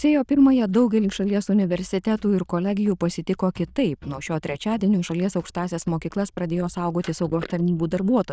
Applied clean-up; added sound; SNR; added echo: neural diffusion model UNIVERSE++.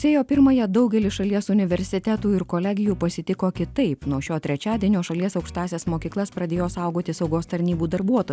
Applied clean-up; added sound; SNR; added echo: none; none; none; none.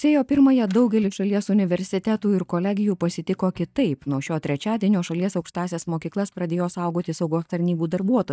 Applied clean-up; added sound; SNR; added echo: neural mask model DeepFilterNet 3.